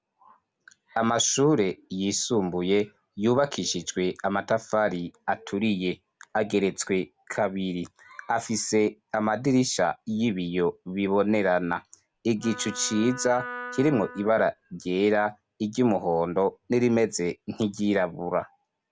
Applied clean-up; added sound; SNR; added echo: none; Wind instrument, woodwind instrument; 13 dB; none.